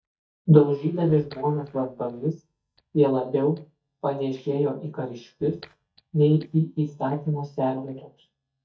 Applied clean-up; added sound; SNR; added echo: neural mask model DeepFilterNet 3.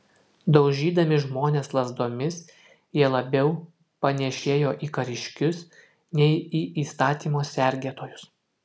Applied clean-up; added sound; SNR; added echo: none; none; none; none.